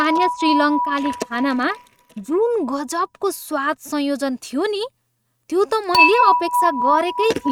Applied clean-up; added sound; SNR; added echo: neural mask model RNNoise.